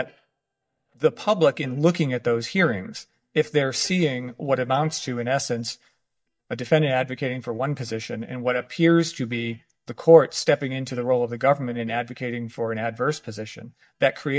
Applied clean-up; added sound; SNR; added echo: neural mask model DeepFilterNet 3.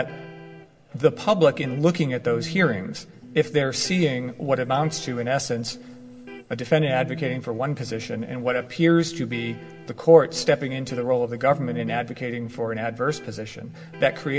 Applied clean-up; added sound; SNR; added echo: none; Electric guitar; 17 dB; reverberation time 0.4 s.